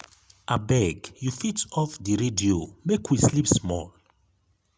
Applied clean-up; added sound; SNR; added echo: none; none; none; none.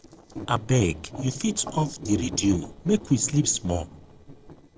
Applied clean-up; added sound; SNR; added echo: neural separator model SepFormer DNS4.